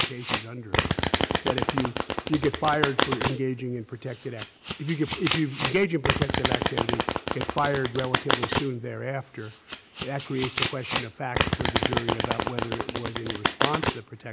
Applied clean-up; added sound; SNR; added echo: none; Domestic sounds, home sounds; -3 dB; none.